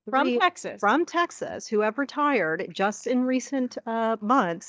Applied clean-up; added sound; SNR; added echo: neural mask model DeepFilterNet 3.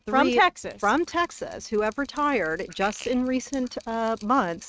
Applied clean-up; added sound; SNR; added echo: neural mask model RNNoise.